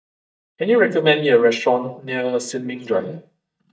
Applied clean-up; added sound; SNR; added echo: neural mask model DeepFilterNet 3.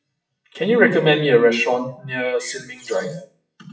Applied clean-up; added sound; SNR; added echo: classical method WPE with log-MMSE.